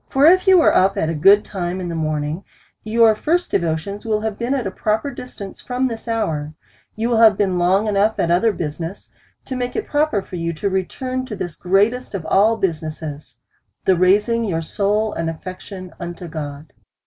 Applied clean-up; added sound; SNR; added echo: none; none; none; none.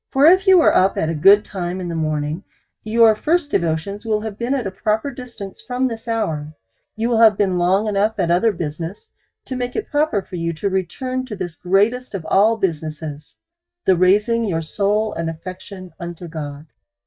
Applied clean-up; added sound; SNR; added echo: neural mask model DeepFilterNet 3.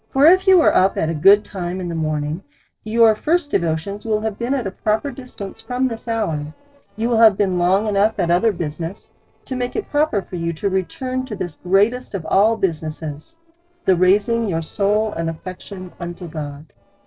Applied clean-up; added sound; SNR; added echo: neural separator model SepFormer DNS4.